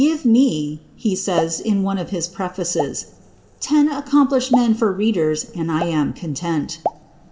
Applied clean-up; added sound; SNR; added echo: none; Explosion; 13 dB; reverberation time 0.6 s.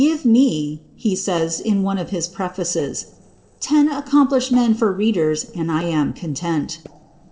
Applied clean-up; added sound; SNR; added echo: neural separator model SepFormer DNS4.